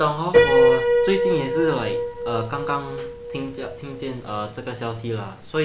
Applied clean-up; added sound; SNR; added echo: none; Piano; -4 dB; none.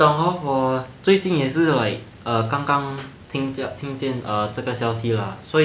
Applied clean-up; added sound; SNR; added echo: none; none; none; none.